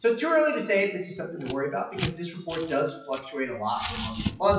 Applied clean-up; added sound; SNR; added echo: classical method WPE with log-MMSE.